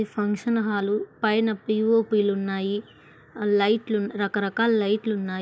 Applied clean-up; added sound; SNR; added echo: none; none; none; none.